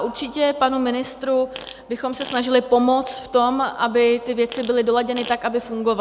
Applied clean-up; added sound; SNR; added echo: none; Fart; 18 dB; none.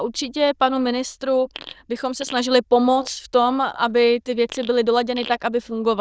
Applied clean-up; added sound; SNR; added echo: neural diffusion model UNIVERSE++.